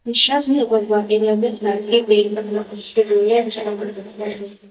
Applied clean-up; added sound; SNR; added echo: neural mask model DeepFilterNet 3.